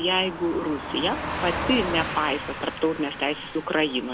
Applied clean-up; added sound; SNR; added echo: none; Car passing by / Truck; 6 dB; none.